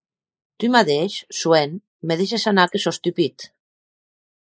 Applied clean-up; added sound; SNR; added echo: neural mask model Resemble Enhance denoiser.